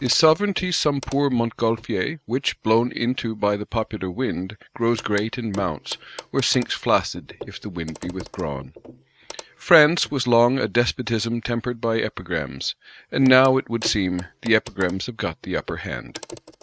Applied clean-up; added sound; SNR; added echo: neural mask model RNNoise.